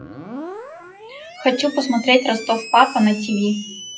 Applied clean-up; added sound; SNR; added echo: classical method WPE with log-MMSE.